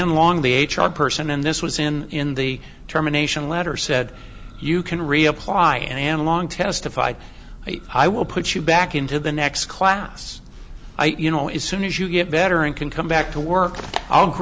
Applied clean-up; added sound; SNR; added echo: none; Church bell; 17 dB; none.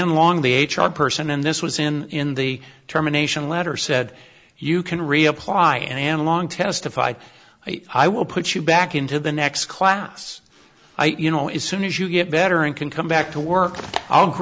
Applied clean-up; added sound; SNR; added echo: none; none; none; none.